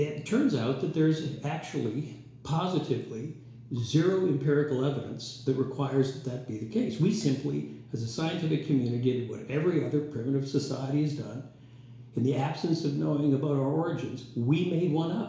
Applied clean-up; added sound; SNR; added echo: none; none; none; reverberation time 0.7 s.